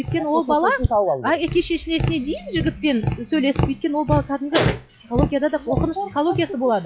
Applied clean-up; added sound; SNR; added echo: classical method log-MMSE.